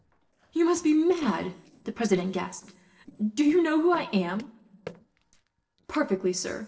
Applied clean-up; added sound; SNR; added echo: neural separator model SepFormer DNS4.